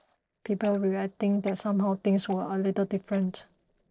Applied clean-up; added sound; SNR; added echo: neural separator model SepFormer DNS4.